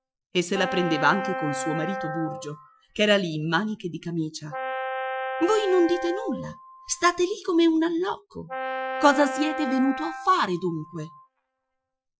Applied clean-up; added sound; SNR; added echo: classical method Wiener filter.